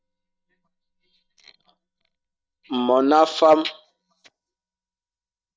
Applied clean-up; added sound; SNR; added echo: neural mask model DeepFilterNet 3.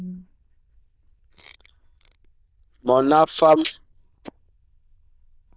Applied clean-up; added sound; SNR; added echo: neural diffusion model UNIVERSE++.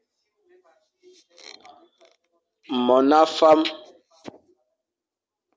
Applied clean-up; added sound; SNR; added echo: none; none; none; none.